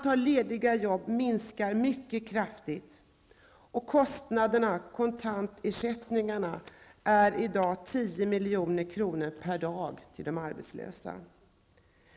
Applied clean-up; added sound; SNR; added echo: none; none; none; none.